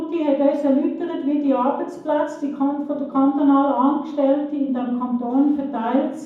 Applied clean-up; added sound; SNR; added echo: none; none; none; reverberation time 1.2 s.